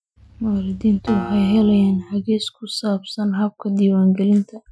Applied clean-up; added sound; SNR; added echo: classical method Wiener filter.